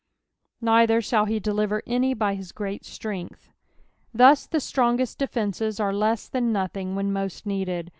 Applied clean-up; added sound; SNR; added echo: none; none; none; none.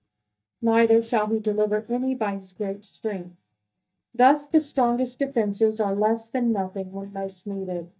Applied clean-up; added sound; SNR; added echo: neural mask model DeepFilterNet 3.